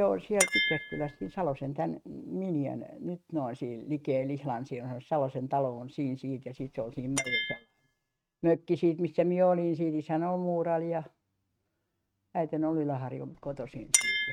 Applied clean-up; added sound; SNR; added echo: neural mask model RNNoise.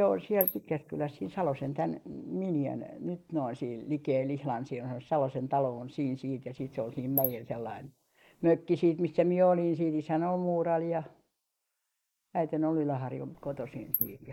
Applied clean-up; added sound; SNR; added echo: neural mask model Resemble Enhance denoiser.